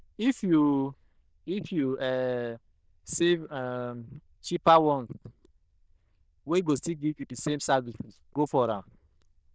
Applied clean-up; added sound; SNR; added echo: neural diffusion model UNIVERSE++.